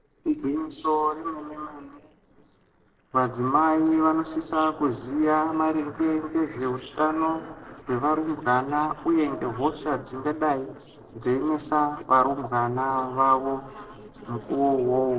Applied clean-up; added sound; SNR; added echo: neural separator model SepFormer DNS4.